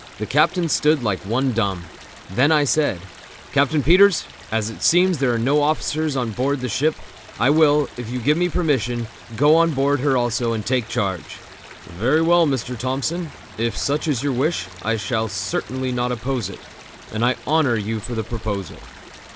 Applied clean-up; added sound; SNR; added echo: none; Stream; 19 dB; none.